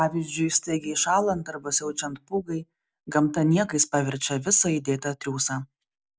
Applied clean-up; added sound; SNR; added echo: none; none; none; none.